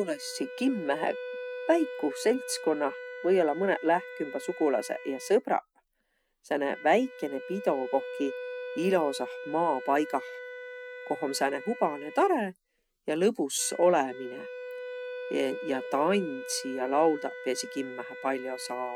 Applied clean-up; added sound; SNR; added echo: none; Wind instrument, woodwind instrument; 11 dB; none.